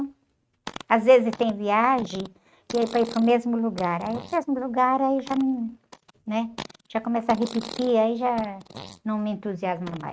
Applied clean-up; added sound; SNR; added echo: neural mask model RNNoise.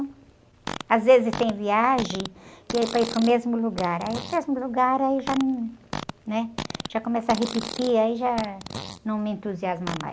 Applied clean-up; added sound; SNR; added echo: none; Fart; 12 dB; none.